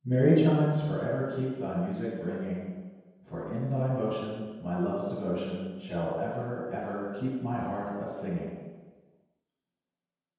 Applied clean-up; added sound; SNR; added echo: none; none; none; reverberation time 1.2 s.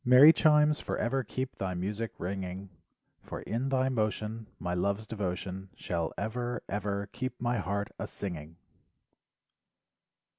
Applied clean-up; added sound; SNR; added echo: none; none; none; none.